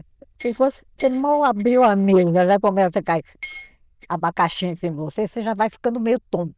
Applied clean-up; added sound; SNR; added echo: neural diffusion model UNIVERSE++.